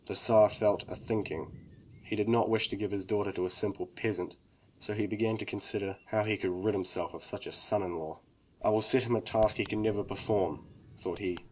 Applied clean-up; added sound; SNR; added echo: none; Thunder / Cricket + Bird vocalization, bird call, bird song; 20 dB; none.